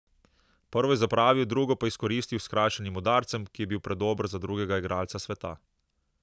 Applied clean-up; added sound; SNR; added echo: none; none; none; none.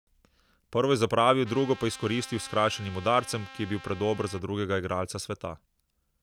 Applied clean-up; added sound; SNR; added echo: none; Trumpet; 18 dB; none.